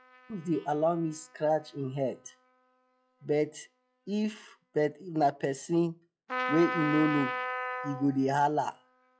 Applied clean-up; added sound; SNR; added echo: classical method log-MMSE.